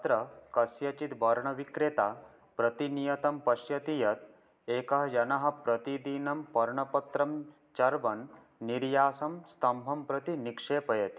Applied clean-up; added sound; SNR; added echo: none; none; none; none.